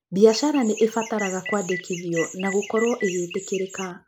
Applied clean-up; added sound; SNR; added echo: none; Chirp, tweet + Telephone; 12 dB; none.